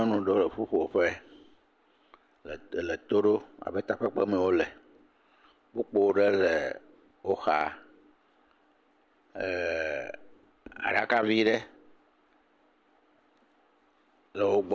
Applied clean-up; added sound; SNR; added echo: none; none; none; none.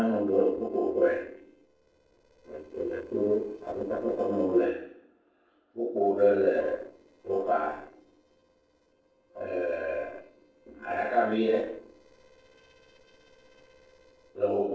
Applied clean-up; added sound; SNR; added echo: neural separator model SepFormer DNS4.